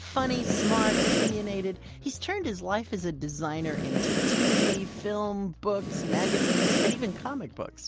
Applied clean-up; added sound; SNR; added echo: none; Breathing; -4 dB; none.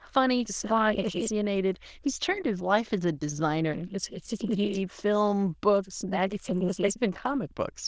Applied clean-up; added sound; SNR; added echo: neural diffusion model UNIVERSE++.